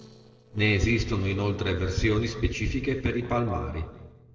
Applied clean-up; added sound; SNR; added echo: neural separator model SepFormer DNS4.